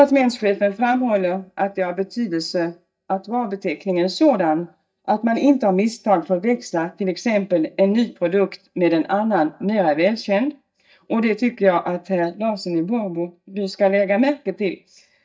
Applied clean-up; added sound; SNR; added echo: neural mask model DeepFilterNet 3.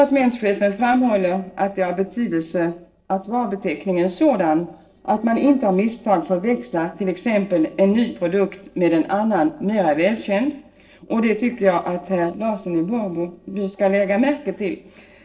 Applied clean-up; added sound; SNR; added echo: neural separator model SepFormer DNS4.